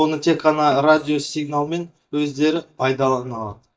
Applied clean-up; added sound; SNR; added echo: neural mask model DeepFilterNet 3.